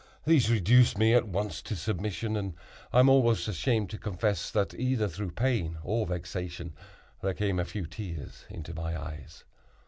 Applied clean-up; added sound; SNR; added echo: none; none; none; none.